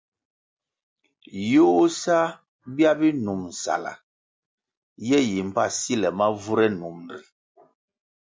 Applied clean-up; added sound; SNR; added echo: none; none; none; none.